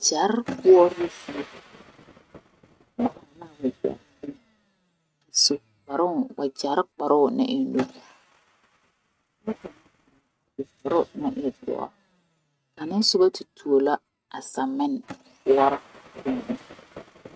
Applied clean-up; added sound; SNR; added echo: neural mask model RNNoise.